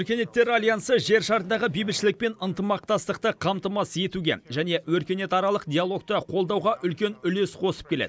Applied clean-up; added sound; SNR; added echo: none; none; none; none.